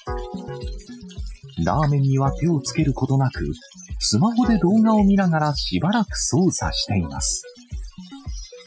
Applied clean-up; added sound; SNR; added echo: classical method Wiener filter.